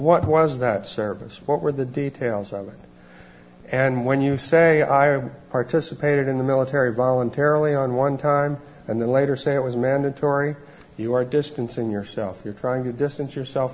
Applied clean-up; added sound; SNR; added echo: none; none; none; none.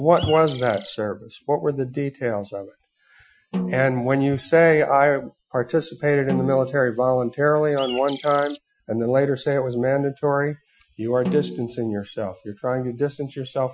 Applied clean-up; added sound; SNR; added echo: classical method Wiener filter.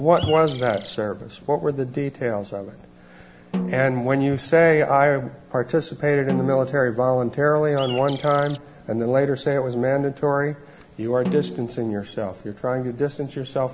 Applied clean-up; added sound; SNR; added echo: none; Snare drum + Bird; 12 dB; none.